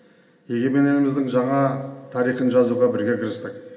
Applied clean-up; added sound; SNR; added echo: none; none; none; reverberation time 1.9 s.